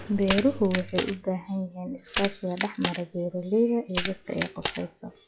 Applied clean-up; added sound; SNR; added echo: classical method log-MMSE.